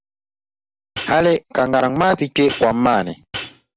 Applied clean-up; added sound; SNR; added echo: none; Hi-hat; 6 dB; none.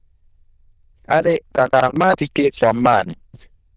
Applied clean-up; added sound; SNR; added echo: neural diffusion model UNIVERSE++.